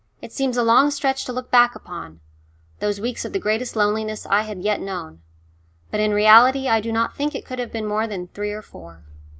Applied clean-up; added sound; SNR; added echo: none; none; none; none.